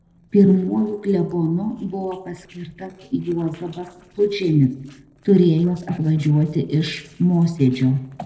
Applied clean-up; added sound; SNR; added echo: neural separator model SepFormer DNS4.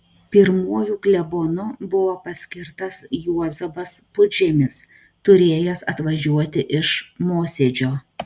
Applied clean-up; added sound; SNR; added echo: none; none; none; none.